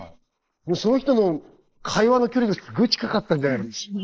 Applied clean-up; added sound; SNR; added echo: neural mask model Resemble Enhance denoiser.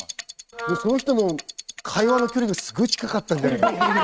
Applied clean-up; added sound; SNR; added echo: neural mask model RNNoise.